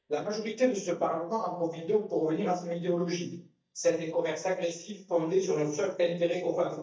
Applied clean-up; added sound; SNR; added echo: neural mask model DeepFilterNet 3.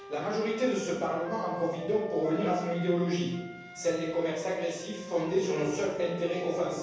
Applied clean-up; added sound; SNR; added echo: none; Wind instrument, woodwind instrument; 14 dB; reverberation time 1.1 s.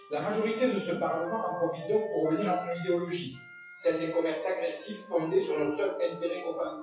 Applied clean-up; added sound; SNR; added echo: classical method WPE with log-MMSE.